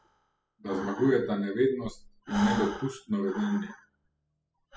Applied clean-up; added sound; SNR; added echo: classical method spectral subtraction.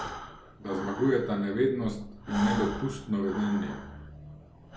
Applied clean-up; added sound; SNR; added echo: none; Breathing; 11 dB; none.